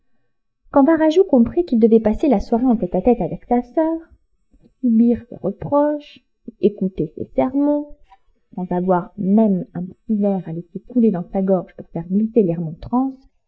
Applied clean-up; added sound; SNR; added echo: neural mask model DeepFilterNet 3.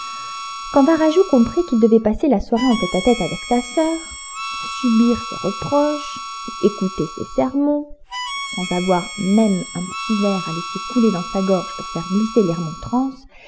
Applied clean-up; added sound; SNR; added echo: none; Harmonica; 11 dB; none.